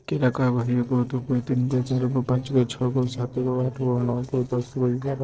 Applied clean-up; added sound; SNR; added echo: neural separator model SepFormer DNS4.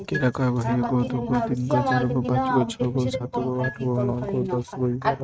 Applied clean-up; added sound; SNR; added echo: neural mask model RNNoise.